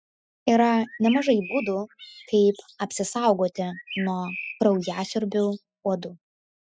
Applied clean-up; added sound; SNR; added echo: classical method spectral subtraction.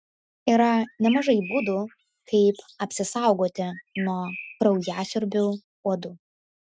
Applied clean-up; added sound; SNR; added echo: neural mask model RNNoise.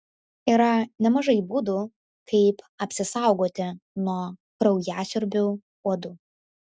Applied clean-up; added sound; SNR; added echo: none; none; none; none.